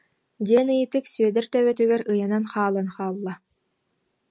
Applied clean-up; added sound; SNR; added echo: none; none; none; none.